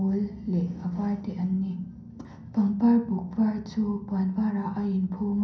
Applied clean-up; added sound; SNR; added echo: none; none; none; reverberation time 0.6 s.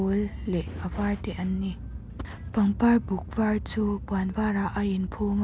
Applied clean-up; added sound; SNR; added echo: none; none; none; none.